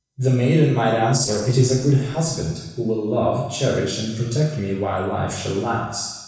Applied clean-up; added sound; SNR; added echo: neural separator model SepFormer DNS4.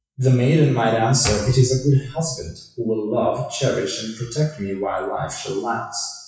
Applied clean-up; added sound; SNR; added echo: classical method WPE with log-MMSE.